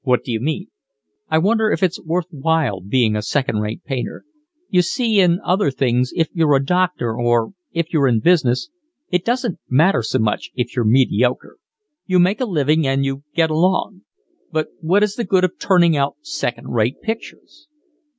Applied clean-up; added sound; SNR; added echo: none; none; none; none.